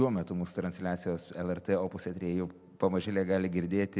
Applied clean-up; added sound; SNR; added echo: none; none; none; none.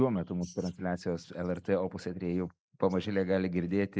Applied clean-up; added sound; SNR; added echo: neural mask model Resemble Enhance denoiser.